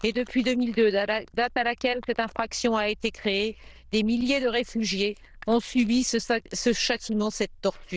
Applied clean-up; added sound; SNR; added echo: neural diffusion model UNIVERSE++.